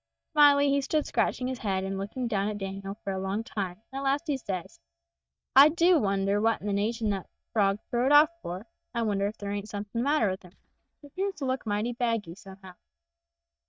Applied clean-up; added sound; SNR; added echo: neural mask model DeepFilterNet 3.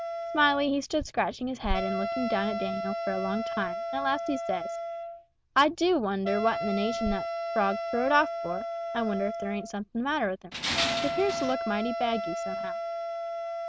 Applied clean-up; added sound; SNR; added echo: none; Wind instrument, woodwind instrument + Tools; 4 dB; none.